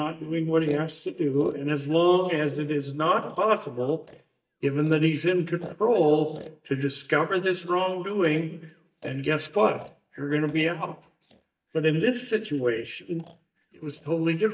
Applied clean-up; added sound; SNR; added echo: neural mask model DeepFilterNet 3.